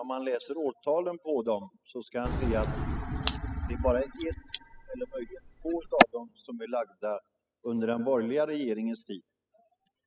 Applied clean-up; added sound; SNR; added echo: classical method spectral subtraction.